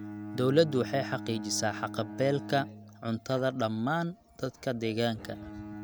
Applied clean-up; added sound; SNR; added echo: none; Bowed string instrument; 12 dB; none.